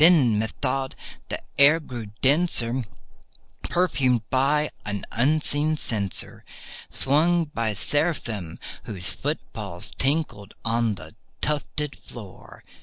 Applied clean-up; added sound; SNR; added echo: none; none; none; none.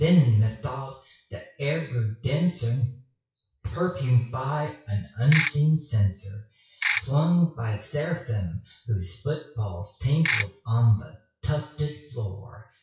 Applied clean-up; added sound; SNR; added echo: classical method WPE with log-MMSE.